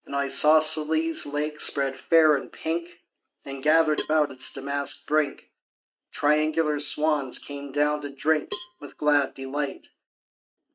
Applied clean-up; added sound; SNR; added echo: neural mask model RNNoise.